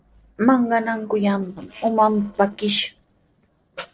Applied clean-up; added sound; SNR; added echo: neural separator model SepFormer DNS4.